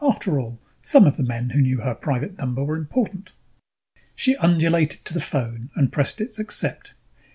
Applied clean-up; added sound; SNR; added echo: none; none; none; none.